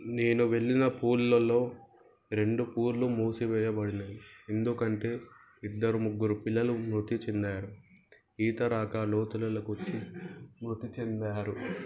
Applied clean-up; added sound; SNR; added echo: none; none; none; none.